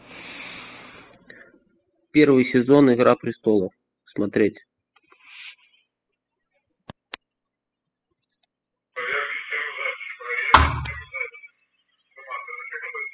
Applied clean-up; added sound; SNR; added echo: classical method spectral subtraction.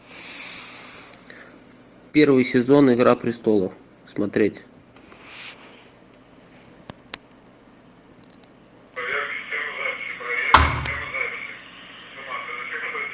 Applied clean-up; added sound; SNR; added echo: none; Thump, thud; -4 dB; none.